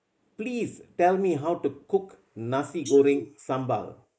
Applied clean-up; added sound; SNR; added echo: neural mask model Resemble Enhance denoiser.